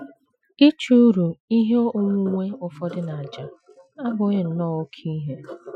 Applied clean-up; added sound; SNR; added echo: classical method Wiener filter.